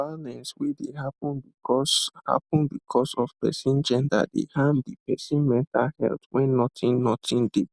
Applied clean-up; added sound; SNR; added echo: none; none; none; none.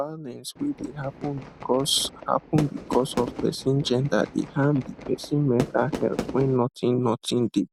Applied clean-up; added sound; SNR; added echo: none; Fireworks; 11 dB; none.